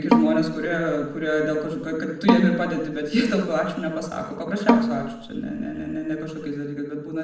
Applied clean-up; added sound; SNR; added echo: none; Bowed string instrument; 1 dB; reverberation time 0.8 s.